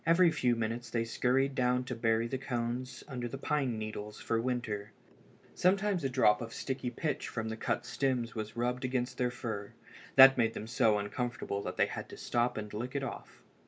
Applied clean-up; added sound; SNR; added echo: none; none; none; none.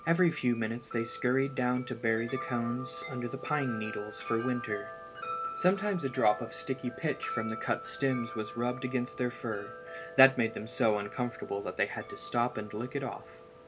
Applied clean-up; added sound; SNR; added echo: none; Wind chime; 11 dB; none.